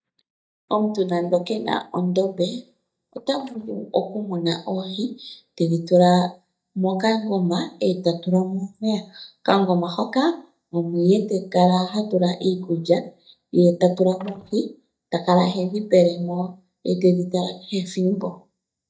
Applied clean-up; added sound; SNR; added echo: neural mask model DeepFilterNet 3.